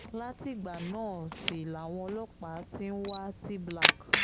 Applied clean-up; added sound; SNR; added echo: none; Camera; -3 dB; none.